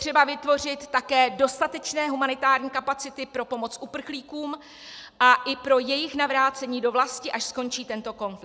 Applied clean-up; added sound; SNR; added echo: none; none; none; none.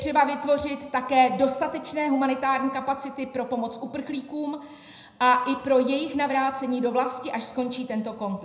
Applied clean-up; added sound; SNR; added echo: none; none; none; reverberation time 0.7 s.